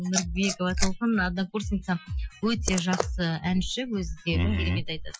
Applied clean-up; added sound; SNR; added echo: classical method Wiener filter.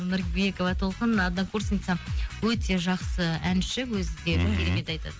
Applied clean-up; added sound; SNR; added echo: none; none; none; none.